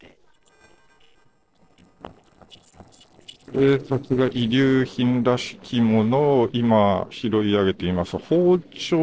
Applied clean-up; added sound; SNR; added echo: neural separator model SepFormer DNS4.